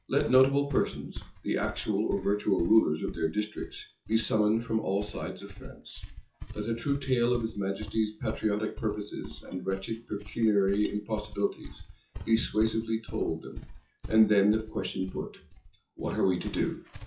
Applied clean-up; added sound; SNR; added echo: classical method WPE with log-MMSE.